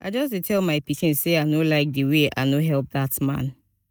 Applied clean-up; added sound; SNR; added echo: neural mask model DeepFilterNet 3.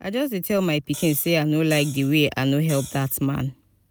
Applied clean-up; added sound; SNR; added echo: none; Hi-hat; 17 dB; none.